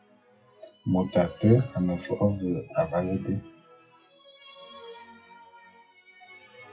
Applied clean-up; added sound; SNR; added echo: classical method WPE with log-MMSE.